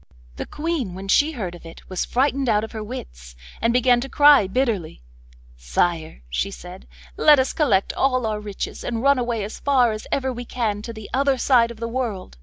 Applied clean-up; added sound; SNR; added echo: none; none; none; none.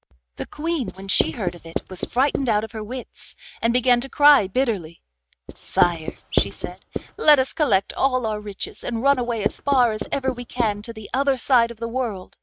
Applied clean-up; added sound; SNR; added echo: neural mask model RNNoise.